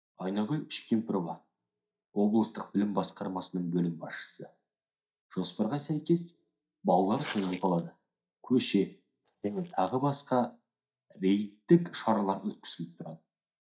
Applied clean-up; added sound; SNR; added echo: neural mask model DeepFilterNet 3.